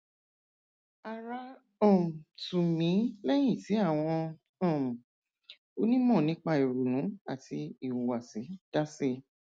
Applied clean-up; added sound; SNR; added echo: none; none; none; none.